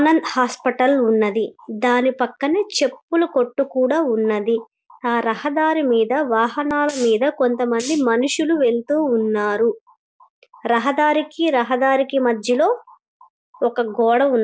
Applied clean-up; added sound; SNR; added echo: none; none; none; none.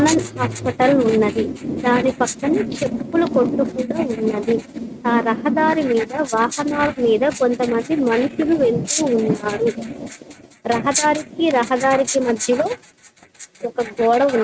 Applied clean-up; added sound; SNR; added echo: neural mask model RNNoise.